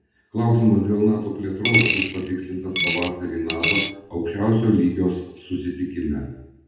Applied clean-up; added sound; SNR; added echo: none; Coin (dropping); 3 dB; reverberation time 0.8 s.